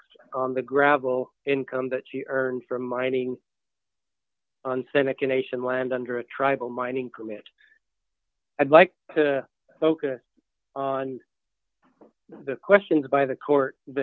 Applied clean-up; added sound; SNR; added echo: none; none; none; none.